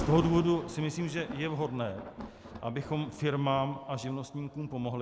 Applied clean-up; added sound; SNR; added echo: none; Thunder; 12 dB; none.